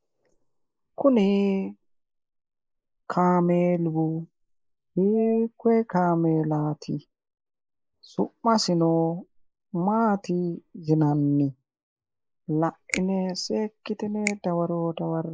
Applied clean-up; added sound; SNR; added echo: neural mask model Resemble Enhance denoiser.